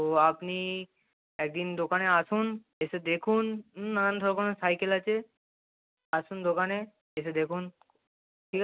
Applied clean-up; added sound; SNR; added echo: none; none; none; none.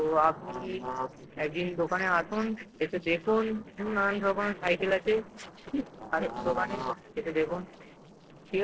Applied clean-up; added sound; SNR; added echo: neural separator model SepFormer DNS4.